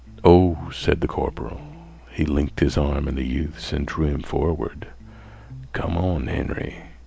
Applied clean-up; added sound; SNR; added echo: none; Electric guitar; 20 dB; none.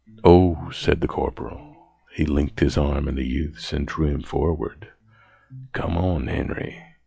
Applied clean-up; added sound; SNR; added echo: classical method log-MMSE.